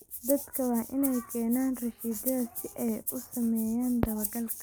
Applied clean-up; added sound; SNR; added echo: none; Rattle (instrument); 9 dB; none.